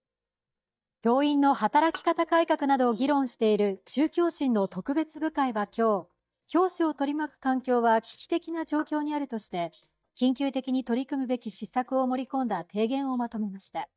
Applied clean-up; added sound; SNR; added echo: neural mask model DeepFilterNet 3.